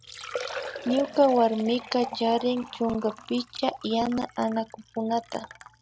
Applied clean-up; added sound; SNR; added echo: none; Liquid; 13 dB; none.